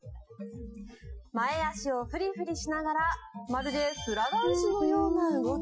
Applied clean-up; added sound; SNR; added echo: classical method Wiener filter.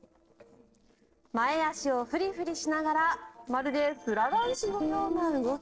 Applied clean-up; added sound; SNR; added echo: neural separator model SepFormer DNS4.